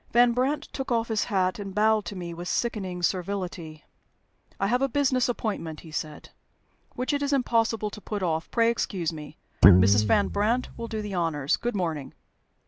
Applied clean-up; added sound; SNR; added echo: none; Guitar; -5 dB; none.